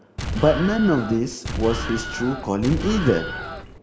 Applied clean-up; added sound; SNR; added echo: none; Explosion; 7 dB; none.